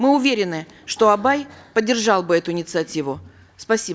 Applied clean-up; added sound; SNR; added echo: none; none; none; none.